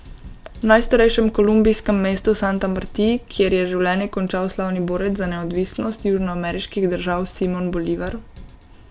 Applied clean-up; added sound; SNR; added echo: none; Drum kit; 20 dB; none.